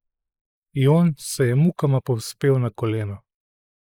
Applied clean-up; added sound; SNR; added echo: neural mask model Resemble Enhance denoiser.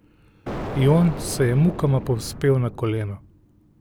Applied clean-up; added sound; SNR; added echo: none; Explosion; 10 dB; none.